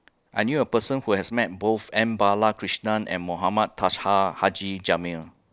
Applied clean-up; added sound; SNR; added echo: none; none; none; none.